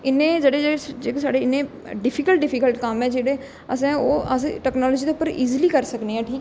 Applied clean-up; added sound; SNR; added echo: none; none; none; none.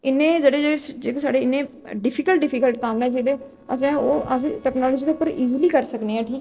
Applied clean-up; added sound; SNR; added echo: neural separator model SepFormer DNS4.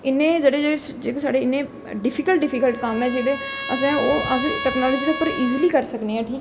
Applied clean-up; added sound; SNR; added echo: none; Trumpet; 10 dB; reverberation time 2.1 s.